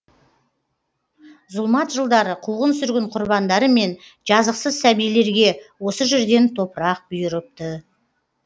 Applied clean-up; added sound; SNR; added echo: none; none; none; none.